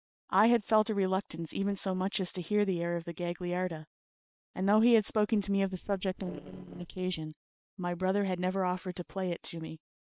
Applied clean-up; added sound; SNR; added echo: neural separator model SepFormer WHAM!.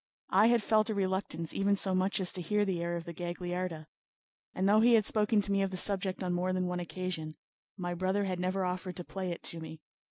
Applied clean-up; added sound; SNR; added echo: none; none; none; none.